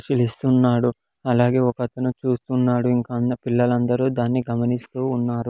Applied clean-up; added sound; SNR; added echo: none; none; none; none.